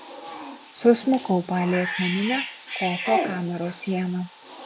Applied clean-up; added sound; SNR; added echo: none; Bathtub (filling or washing) / Cat; 7 dB; none.